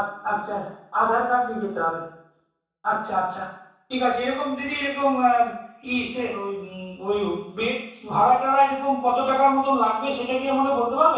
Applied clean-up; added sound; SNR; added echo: none; none; none; reverberation time 0.7 s.